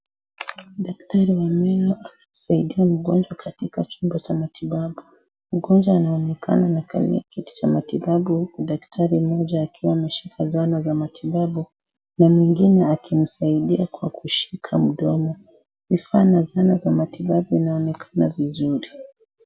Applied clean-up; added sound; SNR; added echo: none; none; none; none.